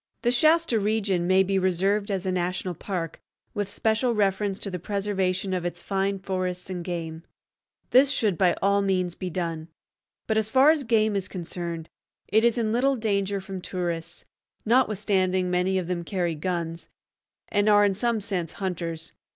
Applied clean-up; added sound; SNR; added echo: none; none; none; none.